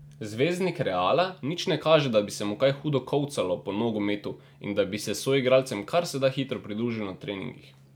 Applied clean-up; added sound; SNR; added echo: none; none; none; none.